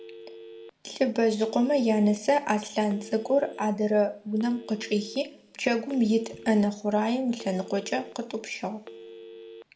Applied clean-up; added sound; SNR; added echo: none; Telephone; 19 dB; reverberation time 0.8 s.